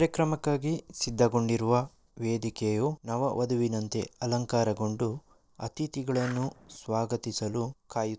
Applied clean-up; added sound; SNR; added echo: neural separator model SepFormer DNS4.